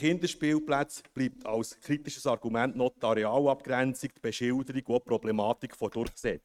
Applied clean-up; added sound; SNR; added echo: neural mask model RNNoise.